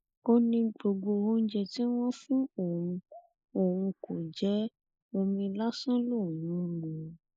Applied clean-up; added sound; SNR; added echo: neural mask model Resemble Enhance denoiser.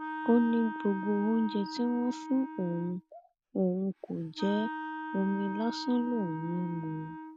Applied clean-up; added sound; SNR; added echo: none; Wind instrument, woodwind instrument; 9 dB; none.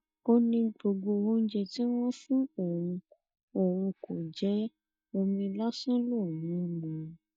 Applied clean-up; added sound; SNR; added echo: neural mask model DeepFilterNet 3.